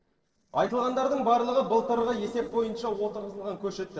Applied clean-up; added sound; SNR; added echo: neural separator model SepFormer DNS4.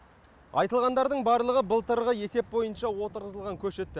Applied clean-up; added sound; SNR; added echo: none; none; none; none.